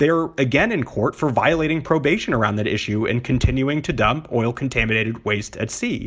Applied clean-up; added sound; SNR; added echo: none; none; none; none.